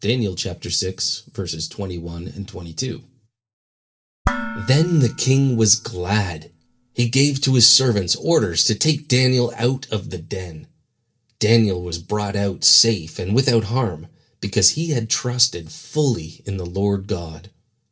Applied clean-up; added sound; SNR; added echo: none; Dishes, pots, and pans; 11 dB; reverberation time 0.2 s.